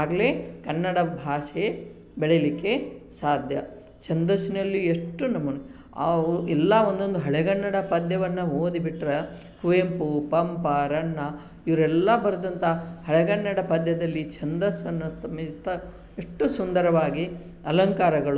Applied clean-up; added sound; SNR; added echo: none; none; none; none.